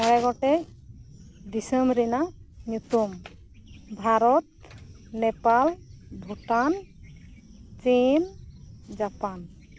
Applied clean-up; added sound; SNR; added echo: none; none; none; none.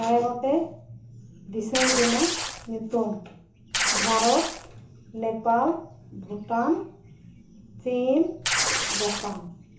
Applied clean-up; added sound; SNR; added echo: none; Tearing; -1 dB; reverberation time 0.8 s.